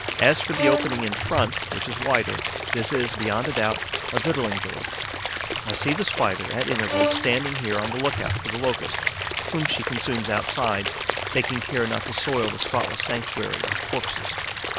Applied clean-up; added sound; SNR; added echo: none; Stream / Liquid + Bowed string instrument; 0 dB; none.